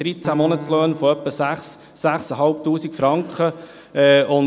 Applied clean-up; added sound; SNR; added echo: none; Piano; 18 dB; none.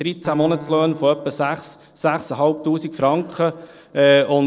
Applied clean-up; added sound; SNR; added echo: neural separator model SepFormer DNS4.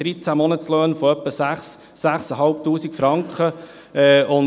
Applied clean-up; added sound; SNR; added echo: none; none; none; none.